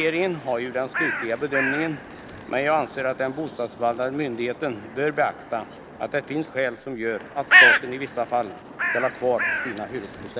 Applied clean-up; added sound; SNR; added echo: none; Bird; 0 dB; none.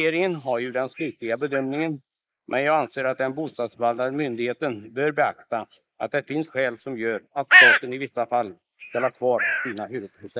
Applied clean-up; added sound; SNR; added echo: neural mask model Resemble Enhance denoiser.